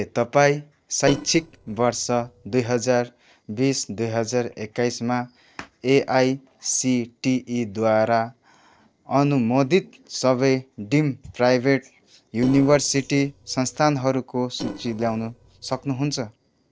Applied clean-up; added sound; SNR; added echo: neural separator model SepFormer DNS4.